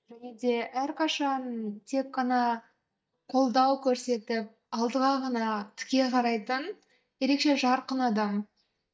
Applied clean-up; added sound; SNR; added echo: neural mask model DeepFilterNet 3.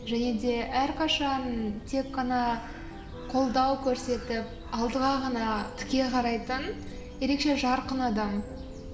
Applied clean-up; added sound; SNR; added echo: none; Bird; 13 dB; reverberation time 1.0 s.